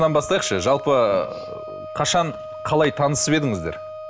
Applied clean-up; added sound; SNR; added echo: none; Wind instrument, woodwind instrument; 12 dB; none.